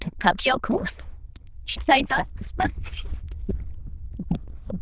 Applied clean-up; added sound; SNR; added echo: neural diffusion model UNIVERSE++.